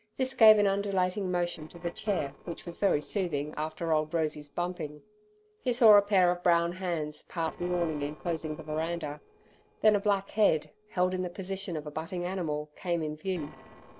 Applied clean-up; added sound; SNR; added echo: neural separator model SepFormer DNS4.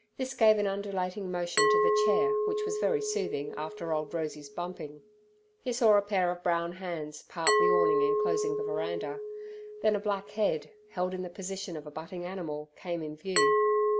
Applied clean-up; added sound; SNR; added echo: none; Glass; 0 dB; none.